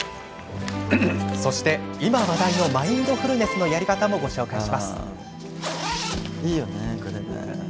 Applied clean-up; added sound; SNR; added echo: none; Zipper (clothing); 9 dB; none.